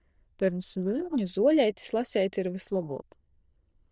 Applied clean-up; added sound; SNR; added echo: neural diffusion model UNIVERSE++.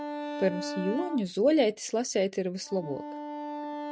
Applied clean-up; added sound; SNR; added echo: neural mask model RNNoise.